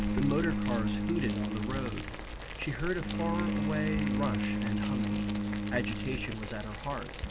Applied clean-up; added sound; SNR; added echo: none; Boiling + Bowed string instrument; -3 dB; none.